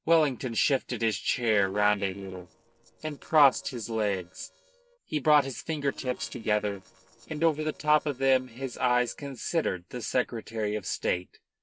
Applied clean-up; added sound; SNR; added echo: neural separator model SepFormer DNS4.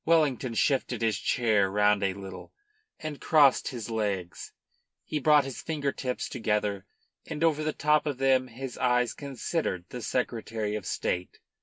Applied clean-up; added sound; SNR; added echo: none; none; none; none.